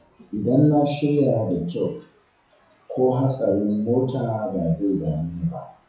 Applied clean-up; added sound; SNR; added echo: classical method WPE with log-MMSE.